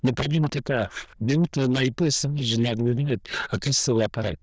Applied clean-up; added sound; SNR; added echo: neural diffusion model UNIVERSE++.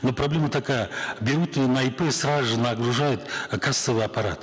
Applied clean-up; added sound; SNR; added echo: none; none; none; none.